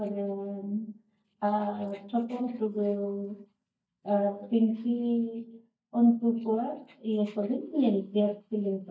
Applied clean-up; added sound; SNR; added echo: neural mask model DeepFilterNet 3.